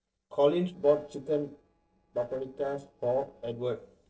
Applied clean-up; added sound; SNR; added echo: neural separator model SepFormer DNS4.